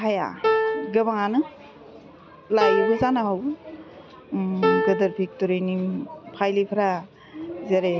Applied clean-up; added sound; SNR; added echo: none; Piano; 1 dB; none.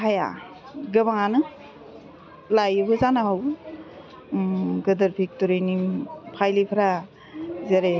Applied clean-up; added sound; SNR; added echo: none; none; none; none.